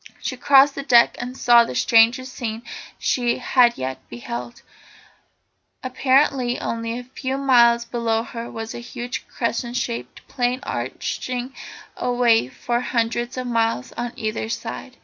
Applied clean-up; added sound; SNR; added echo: none; none; none; none.